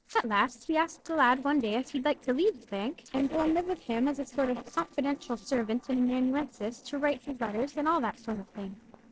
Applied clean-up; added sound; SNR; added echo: neural separator model SepFormer DNS4.